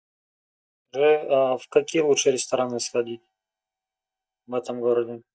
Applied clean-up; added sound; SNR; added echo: neural mask model DeepFilterNet 3.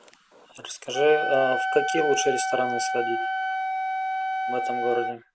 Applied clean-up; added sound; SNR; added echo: none; Wind instrument, woodwind instrument; 0 dB; none.